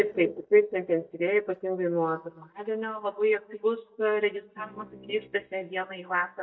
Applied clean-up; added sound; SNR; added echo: neural mask model DeepFilterNet 3.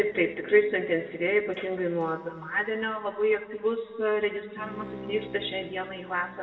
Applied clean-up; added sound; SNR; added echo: none; Bowed string instrument; 18 dB; reverberation time 1.2 s.